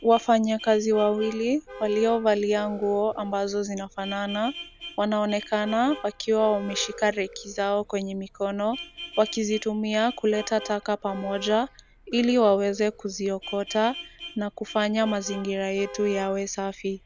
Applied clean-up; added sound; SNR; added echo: none; Vehicle horn, car horn, honking + Alarm; 17 dB; none.